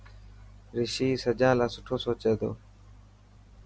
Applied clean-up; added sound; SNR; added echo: none; none; none; none.